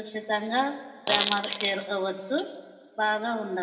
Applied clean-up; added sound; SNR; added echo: none; Fart; 2 dB; reverberation time 2.9 s.